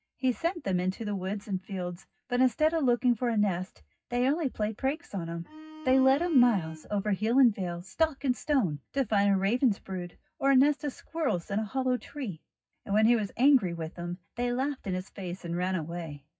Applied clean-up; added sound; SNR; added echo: classical method WPE with log-MMSE.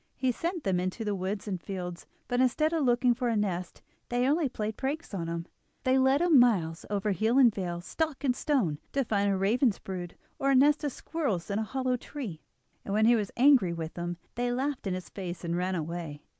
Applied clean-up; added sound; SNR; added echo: none; none; none; none.